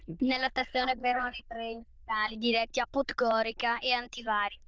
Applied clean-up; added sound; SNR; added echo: neural diffusion model UNIVERSE++.